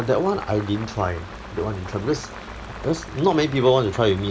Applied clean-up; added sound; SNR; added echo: none; Boiling; 17 dB; none.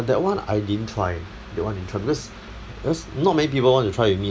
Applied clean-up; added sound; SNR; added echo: none; none; none; none.